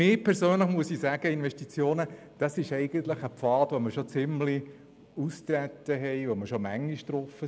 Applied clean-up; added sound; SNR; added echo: none; none; none; none.